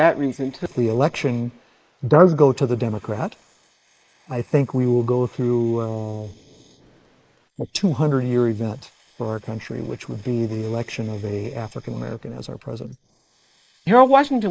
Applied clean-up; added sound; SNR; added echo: neural mask model Resemble Enhance denoiser.